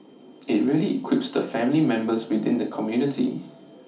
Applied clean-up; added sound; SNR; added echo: none; none; none; reverberation time 0.4 s.